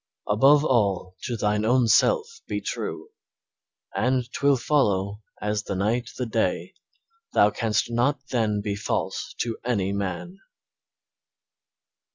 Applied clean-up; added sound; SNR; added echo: none; none; none; none.